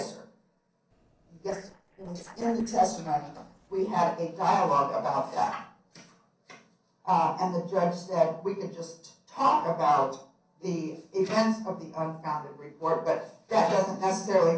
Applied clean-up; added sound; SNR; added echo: neural separator model SepFormer DNS4.